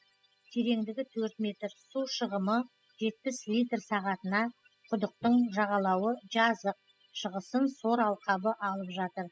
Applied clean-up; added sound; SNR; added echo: classical method spectral subtraction.